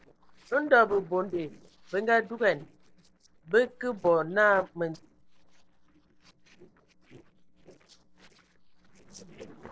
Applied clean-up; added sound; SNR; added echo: neural separator model SepFormer DNS4.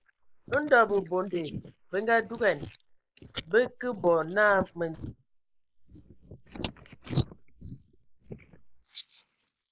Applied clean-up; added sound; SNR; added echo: neural mask model Resemble Enhance denoiser.